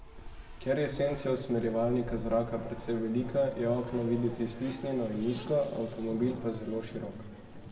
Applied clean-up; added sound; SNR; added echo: none; Race car, auto racing; 15 dB; reverberation time 2.2 s.